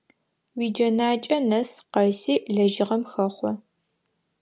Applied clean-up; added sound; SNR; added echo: none; none; none; none.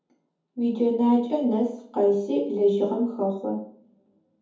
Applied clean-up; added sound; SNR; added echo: none; none; none; reverberation time 0.6 s.